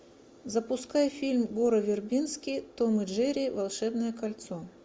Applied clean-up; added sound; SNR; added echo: none; none; none; none.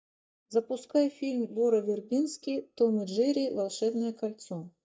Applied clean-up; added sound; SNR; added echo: neural mask model DeepFilterNet 3.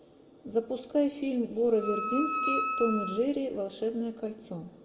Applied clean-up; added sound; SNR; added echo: none; Wind instrument, woodwind instrument; 4 dB; reverberation time 1.2 s.